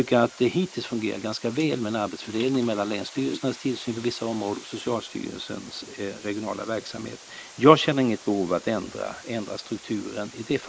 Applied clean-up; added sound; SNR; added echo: neural mask model Resemble Enhance denoiser.